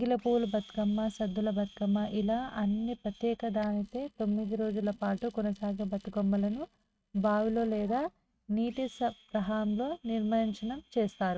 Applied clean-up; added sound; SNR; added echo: neural mask model RNNoise.